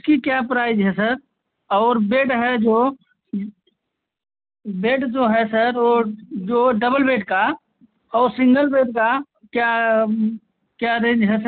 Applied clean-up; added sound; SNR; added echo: none; none; none; none.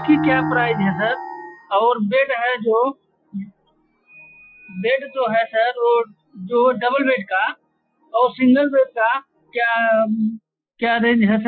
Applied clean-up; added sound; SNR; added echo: classical method Wiener filter.